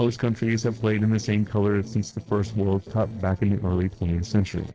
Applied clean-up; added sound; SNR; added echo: neural separator model SepFormer DNS4.